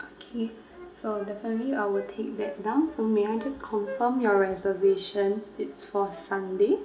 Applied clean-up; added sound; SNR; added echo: none; Wind instrument, woodwind instrument; 18 dB; reverberation time 0.4 s.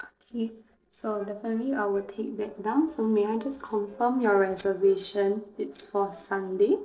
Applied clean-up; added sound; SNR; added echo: neural separator model SepFormer DNS4.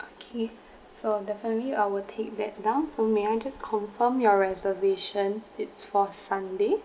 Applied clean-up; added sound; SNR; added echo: none; none; none; none.